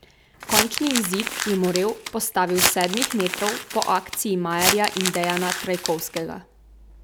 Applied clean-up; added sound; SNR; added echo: none; Crumpling, crinkling; 2 dB; none.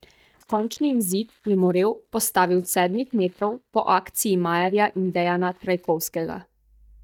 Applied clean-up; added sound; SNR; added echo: neural mask model DeepFilterNet 3.